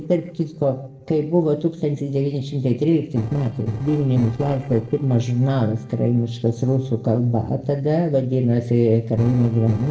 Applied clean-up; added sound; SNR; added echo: neural separator model SepFormer DNS4.